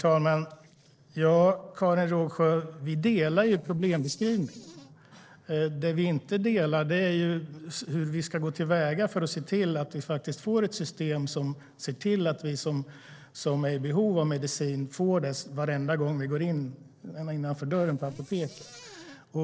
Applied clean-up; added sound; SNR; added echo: neural separator model SepFormer DNS4.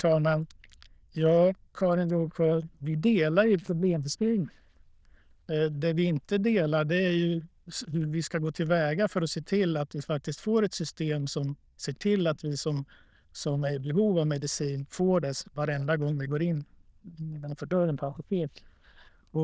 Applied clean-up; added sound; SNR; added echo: neural diffusion model UNIVERSE++.